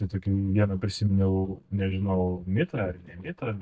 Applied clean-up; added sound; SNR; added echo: neural mask model DeepFilterNet 3.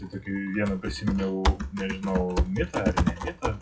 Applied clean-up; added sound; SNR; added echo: classical method WPE with log-MMSE.